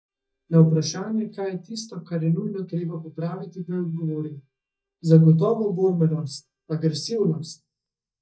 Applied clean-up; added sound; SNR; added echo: neural mask model DeepFilterNet 3.